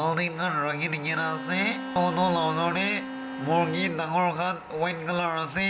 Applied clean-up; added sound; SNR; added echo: none; Bowed string instrument; 10 dB; none.